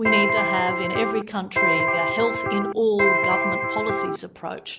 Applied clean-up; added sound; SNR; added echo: none; Electric guitar; -3 dB; none.